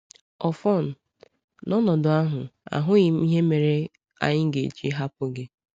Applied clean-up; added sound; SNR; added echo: none; none; none; none.